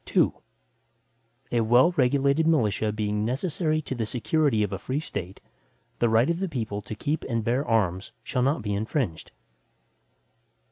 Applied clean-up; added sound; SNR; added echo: none; none; none; none.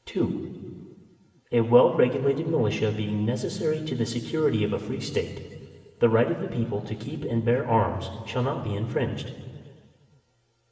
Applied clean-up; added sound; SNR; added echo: none; none; none; reverberation time 2.0 s.